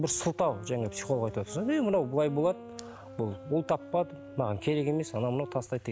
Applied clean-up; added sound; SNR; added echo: none; Wind instrument, woodwind instrument; 16 dB; none.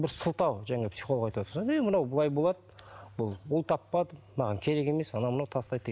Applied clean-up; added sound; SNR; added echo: none; none; none; none.